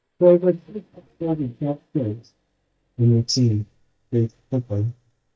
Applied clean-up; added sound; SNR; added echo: neural mask model DeepFilterNet 3.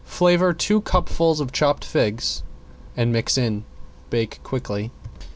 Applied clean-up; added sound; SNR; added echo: none; none; none; none.